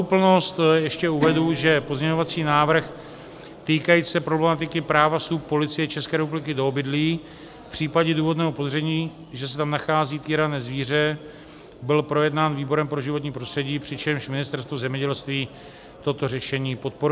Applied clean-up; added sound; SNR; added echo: none; Guitar; 10 dB; none.